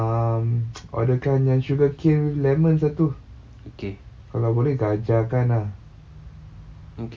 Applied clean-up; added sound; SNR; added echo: none; none; none; none.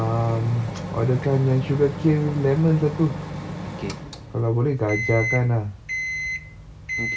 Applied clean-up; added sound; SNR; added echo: none; Microwave oven; 8 dB; none.